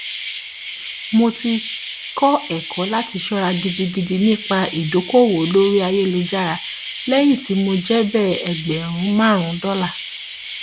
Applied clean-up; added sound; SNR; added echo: none; Insect; 9 dB; none.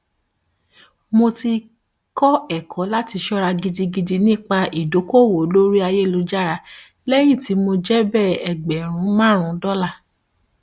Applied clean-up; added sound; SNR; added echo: none; none; none; none.